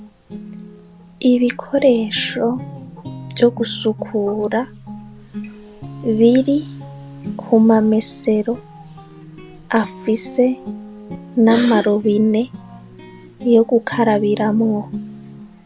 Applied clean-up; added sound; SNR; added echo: none; Guitar; 15 dB; none.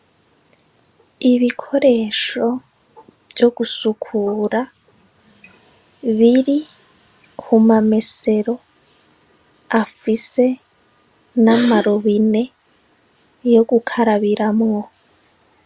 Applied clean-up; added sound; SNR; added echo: none; none; none; none.